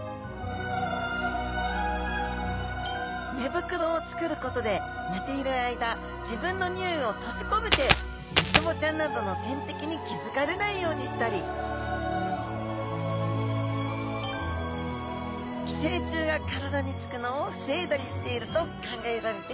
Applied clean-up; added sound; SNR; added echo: none; Coin (dropping); -5 dB; none.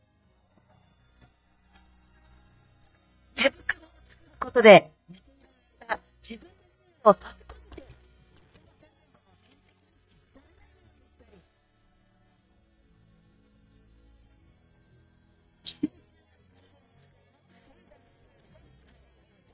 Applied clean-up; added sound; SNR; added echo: neural mask model DeepFilterNet 3.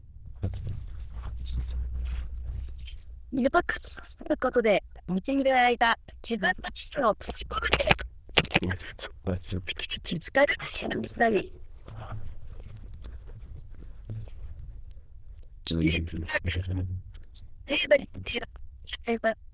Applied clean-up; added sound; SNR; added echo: neural diffusion model UNIVERSE++.